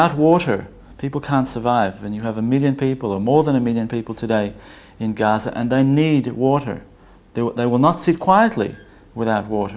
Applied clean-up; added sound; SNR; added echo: none; none; none; none.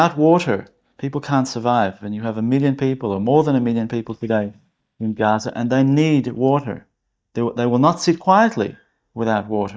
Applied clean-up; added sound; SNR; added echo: neural mask model DeepFilterNet 3.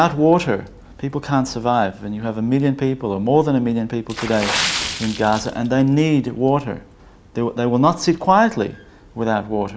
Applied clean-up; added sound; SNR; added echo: none; Water / Splash, splatter; 13 dB; none.